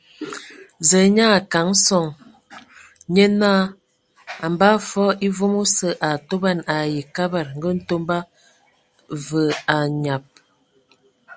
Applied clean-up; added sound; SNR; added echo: none; none; none; none.